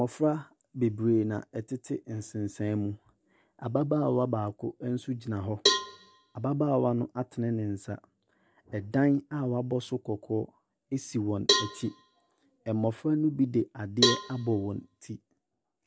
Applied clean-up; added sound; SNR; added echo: none; Cowbell; 2 dB; none.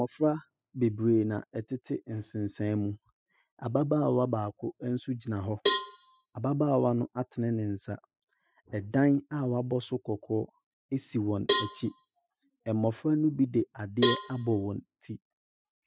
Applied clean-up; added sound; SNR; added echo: classical method spectral subtraction.